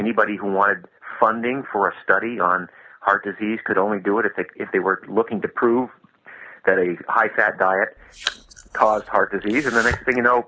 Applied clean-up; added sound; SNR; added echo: none; Domestic sounds, home sounds; 13 dB; none.